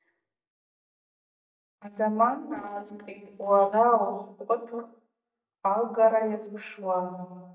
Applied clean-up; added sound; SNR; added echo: neural mask model DeepFilterNet 3.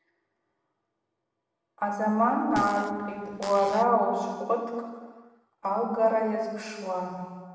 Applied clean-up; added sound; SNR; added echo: none; Fart; 11 dB; reverberation time 1.6 s.